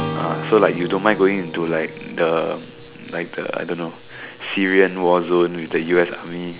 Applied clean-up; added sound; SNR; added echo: none; Acoustic guitar / Strum; 14 dB; none.